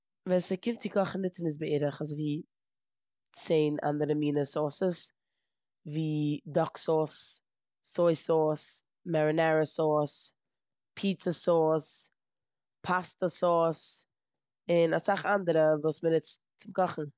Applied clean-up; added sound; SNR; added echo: none; none; none; none.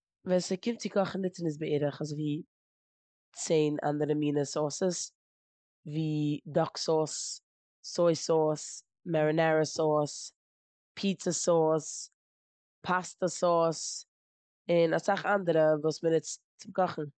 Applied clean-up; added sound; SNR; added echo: neural mask model Resemble Enhance denoiser.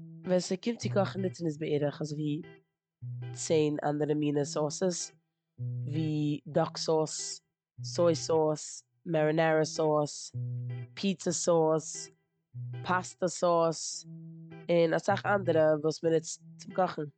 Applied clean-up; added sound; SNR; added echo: neural mask model RNNoise.